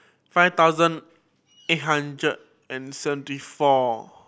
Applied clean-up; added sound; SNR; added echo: none; none; none; none.